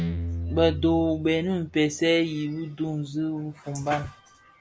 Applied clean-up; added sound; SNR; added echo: none; Guitar; 10 dB; none.